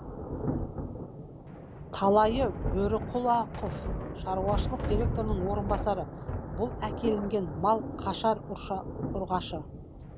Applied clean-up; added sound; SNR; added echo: none; Thunder; 3 dB; none.